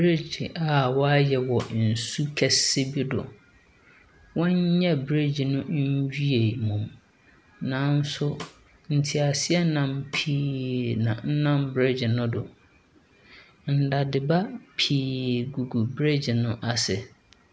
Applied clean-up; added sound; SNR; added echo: none; Snare drum; 19 dB; none.